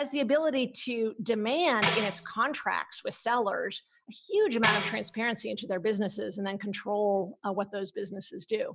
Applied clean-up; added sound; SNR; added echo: none; Tambourine; 5 dB; none.